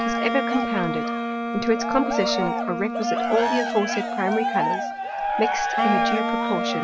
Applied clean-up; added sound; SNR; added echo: none; Wind instrument, woodwind instrument + Cheering; -2 dB; none.